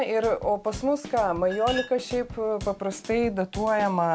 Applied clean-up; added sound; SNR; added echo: none; Drum kit; 15 dB; none.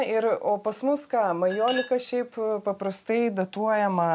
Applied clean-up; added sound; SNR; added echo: none; none; none; none.